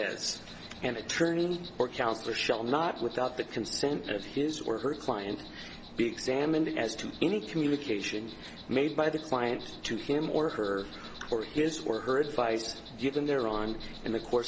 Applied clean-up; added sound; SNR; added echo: none; Insect; 17 dB; none.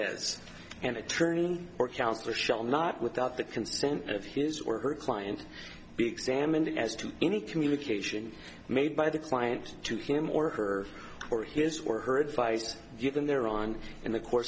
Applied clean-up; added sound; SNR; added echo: none; none; none; none.